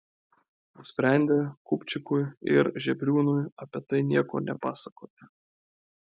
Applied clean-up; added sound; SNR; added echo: none; none; none; none.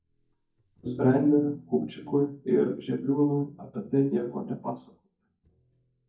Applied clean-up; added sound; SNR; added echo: neural mask model DeepFilterNet 3.